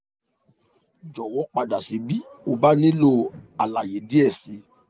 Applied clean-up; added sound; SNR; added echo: none; none; none; none.